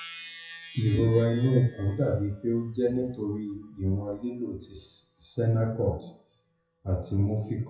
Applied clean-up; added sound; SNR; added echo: classical method WPE with log-MMSE.